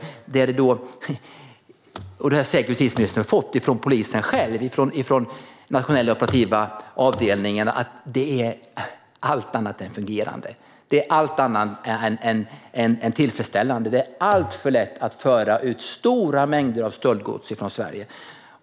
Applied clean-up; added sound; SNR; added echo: none; none; none; none.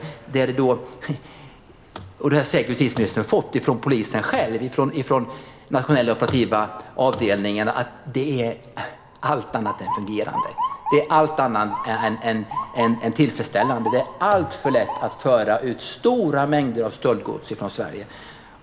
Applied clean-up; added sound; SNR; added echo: none; Motor vehicle (road) / Siren; 12 dB; reverberation time 1.2 s.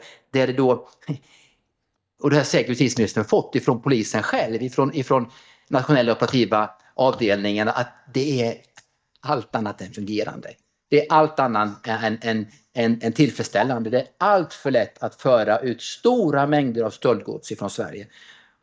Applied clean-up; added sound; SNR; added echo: neural mask model DeepFilterNet 3.